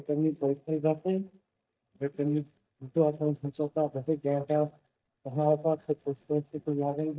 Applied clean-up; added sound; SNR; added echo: neural mask model DeepFilterNet 3.